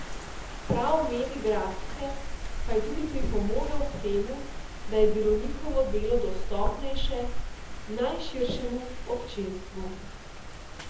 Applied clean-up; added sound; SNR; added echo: none; Wind; -1 dB; reverberation time 0.7 s.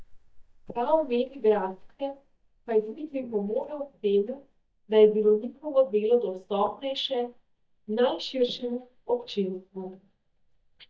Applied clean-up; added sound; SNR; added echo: neural mask model DeepFilterNet 3.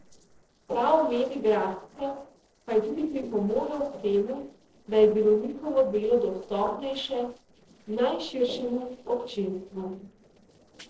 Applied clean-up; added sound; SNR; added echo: neural separator model SepFormer DNS4.